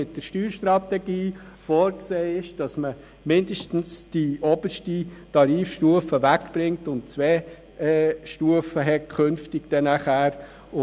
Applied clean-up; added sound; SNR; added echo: none; none; none; none.